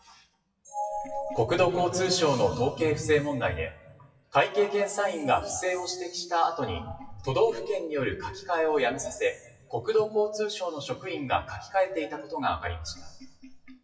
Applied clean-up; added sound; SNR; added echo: classical method WPE with log-MMSE.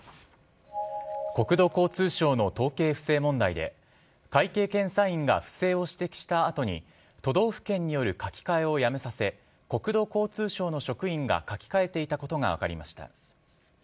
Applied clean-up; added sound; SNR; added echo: none; none; none; none.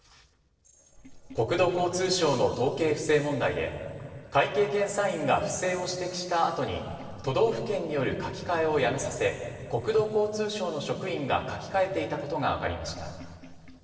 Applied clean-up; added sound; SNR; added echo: neural separator model SepFormer DNS4.